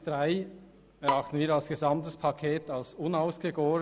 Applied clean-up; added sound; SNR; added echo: none; Bowed string instrument; 8 dB; none.